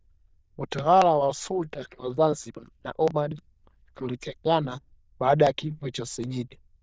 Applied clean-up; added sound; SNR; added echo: neural diffusion model UNIVERSE++.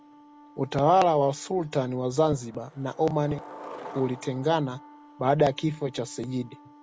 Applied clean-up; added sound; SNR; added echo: none; Wind instrument, woodwind instrument + Skateboard; 20 dB; none.